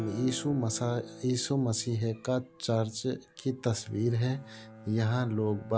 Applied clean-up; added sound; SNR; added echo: none; Bowed string instrument + Guitar; 17 dB; none.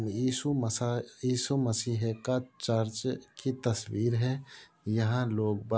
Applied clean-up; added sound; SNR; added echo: none; none; none; none.